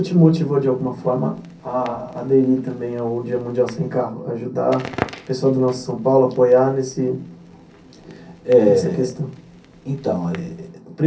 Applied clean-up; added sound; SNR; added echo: none; Crackle; 20 dB; reverberation time 0.3 s.